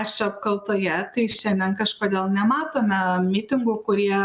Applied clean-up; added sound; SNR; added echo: none; none; none; none.